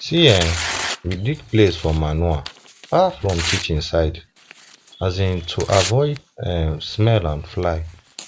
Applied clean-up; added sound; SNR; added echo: none; Tearing; 10 dB; none.